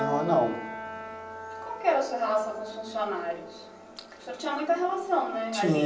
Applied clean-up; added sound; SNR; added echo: none; Piano; 11 dB; reverberation time 0.8 s.